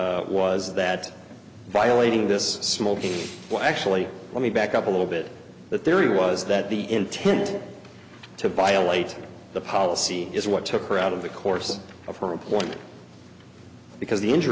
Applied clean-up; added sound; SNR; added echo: none; Crushing; 19 dB; none.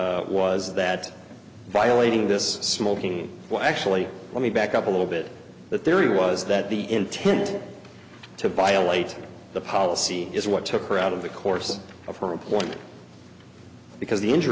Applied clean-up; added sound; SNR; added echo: none; none; none; none.